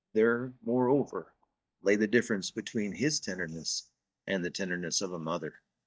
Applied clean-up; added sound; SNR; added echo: neural mask model DeepFilterNet 3.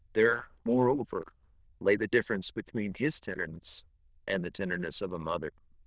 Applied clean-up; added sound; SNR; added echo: neural diffusion model UNIVERSE++.